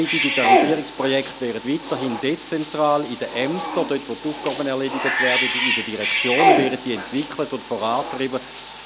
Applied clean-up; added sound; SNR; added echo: none; Bathtub (filling or washing) / Cat; -1 dB; none.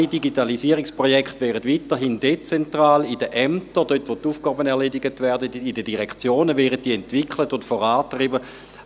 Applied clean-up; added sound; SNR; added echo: none; none; none; none.